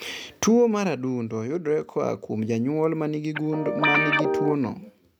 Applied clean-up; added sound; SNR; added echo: none; Guitar; -1 dB; none.